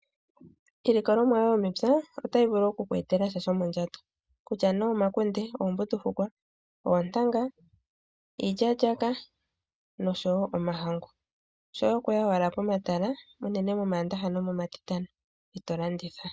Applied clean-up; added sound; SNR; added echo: none; none; none; none.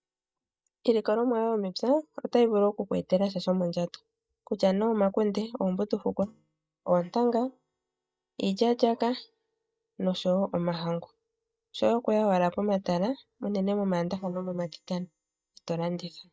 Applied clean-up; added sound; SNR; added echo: neural mask model DeepFilterNet 3.